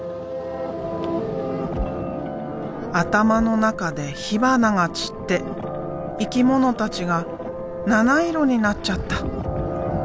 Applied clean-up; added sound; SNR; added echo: none; none; none; none.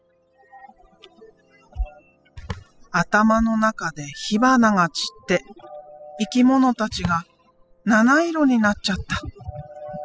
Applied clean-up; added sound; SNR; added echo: classical method spectral subtraction.